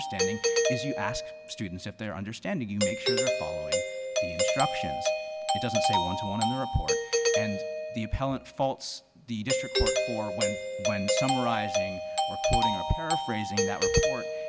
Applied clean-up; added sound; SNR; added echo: none; Doorbell; -4 dB; none.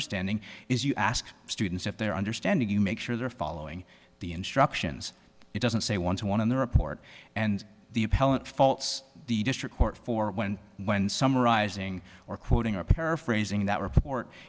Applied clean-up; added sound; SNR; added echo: none; none; none; none.